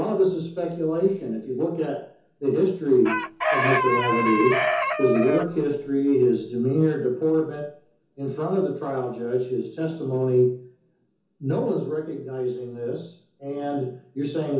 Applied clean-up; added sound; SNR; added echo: none; Chicken, rooster; 0 dB; reverberation time 0.6 s.